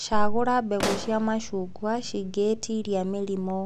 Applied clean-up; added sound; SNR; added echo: none; Explosion; 10 dB; none.